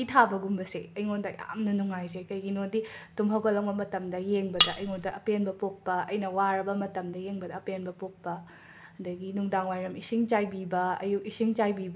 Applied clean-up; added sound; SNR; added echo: none; Cutlery, silverware; -1 dB; none.